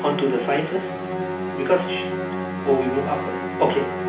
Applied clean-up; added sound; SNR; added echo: none; Musical instrument; 3 dB; reverberation time 0.4 s.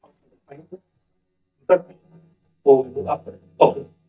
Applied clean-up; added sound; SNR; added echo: neural mask model DeepFilterNet 3.